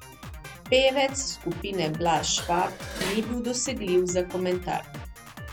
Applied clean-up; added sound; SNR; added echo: none; Dishes, pots, and pans + Drum kit; 11 dB; none.